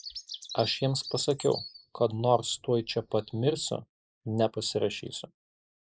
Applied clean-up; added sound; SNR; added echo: neural mask model Resemble Enhance denoiser.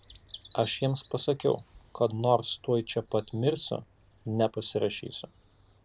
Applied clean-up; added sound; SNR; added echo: none; Bird vocalization, bird call, bird song; 16 dB; none.